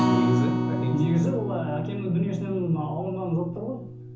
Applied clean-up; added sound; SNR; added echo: none; Acoustic guitar; 0 dB; reverberation time 0.7 s.